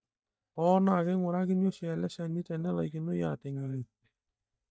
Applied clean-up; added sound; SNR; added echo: neural mask model DeepFilterNet 3.